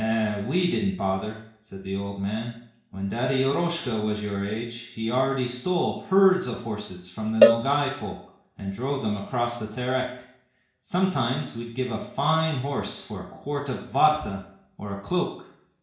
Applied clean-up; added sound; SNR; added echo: none; Cowbell; -2 dB; reverberation time 0.6 s.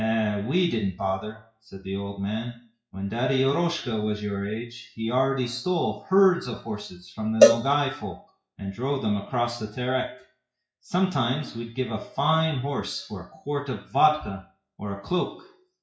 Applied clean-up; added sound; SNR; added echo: classical method WPE with log-MMSE.